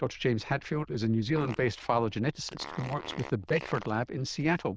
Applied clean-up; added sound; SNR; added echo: neural diffusion model UNIVERSE++.